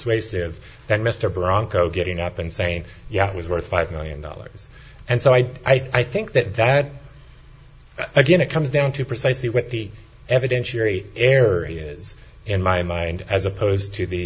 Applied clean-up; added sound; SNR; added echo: none; none; none; none.